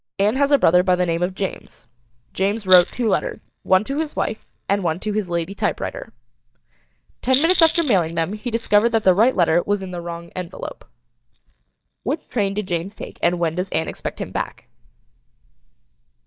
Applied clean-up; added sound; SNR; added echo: neural mask model DeepFilterNet 3.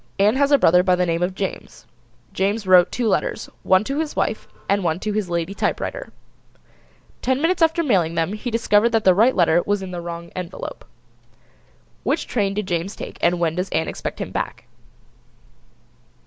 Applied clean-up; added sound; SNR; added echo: none; none; none; none.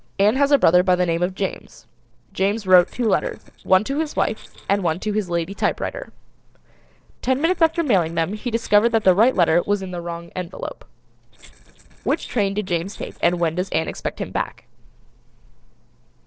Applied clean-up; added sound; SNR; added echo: neural separator model SepFormer DNS4.